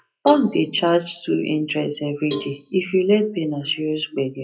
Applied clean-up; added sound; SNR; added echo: classical method WPE with log-MMSE.